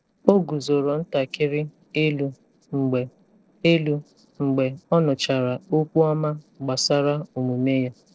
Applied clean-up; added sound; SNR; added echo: neural separator model SepFormer DNS4.